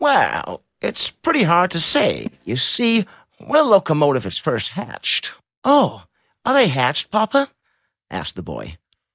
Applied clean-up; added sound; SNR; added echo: neural mask model DeepFilterNet 3.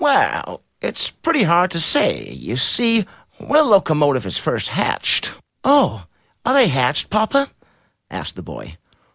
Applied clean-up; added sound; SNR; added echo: none; none; none; none.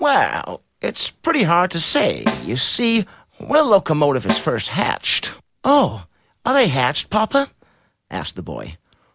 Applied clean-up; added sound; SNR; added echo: none; Snare drum; 9 dB; none.